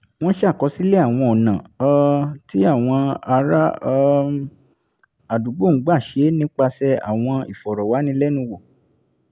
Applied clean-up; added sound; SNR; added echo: none; none; none; none.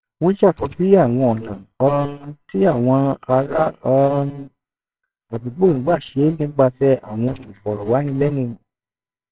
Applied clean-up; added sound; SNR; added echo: neural separator model SepFormer WHAMR!.